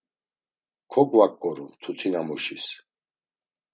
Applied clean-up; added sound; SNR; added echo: none; none; none; none.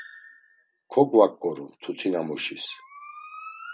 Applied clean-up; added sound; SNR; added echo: none; Bird; 20 dB; none.